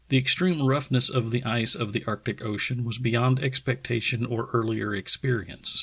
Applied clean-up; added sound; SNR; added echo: none; none; none; none.